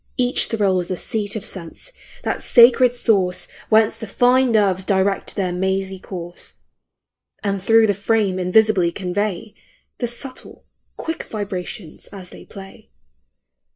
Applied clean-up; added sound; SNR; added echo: neural mask model Resemble Enhance denoiser.